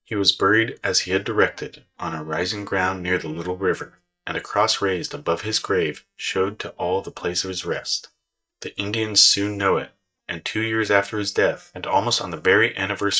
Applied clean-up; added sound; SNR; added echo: neural mask model DeepFilterNet 3.